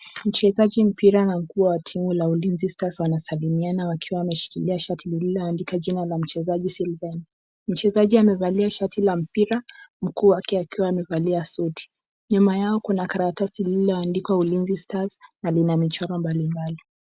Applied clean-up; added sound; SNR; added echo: none; none; none; none.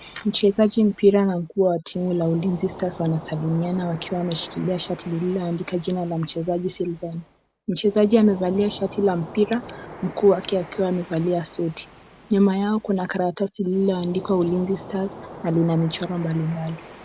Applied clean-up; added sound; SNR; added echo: none; Waves, surf; 18 dB; none.